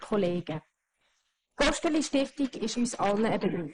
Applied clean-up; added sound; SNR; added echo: neural mask model Resemble Enhance denoiser.